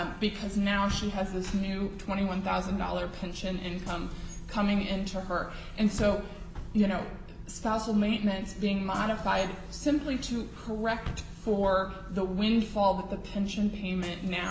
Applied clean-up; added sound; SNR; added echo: none; Bus / Engine; 13 dB; none.